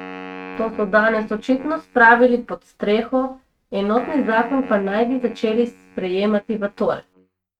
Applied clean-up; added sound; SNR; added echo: neural mask model RNNoise.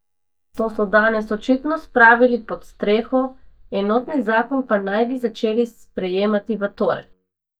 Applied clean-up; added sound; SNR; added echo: neural mask model DeepFilterNet 3.